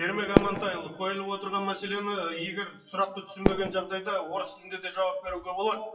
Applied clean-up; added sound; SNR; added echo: classical method WPE with log-MMSE.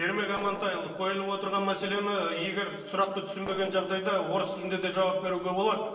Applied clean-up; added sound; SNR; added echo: neural separator model SepFormer DNS4.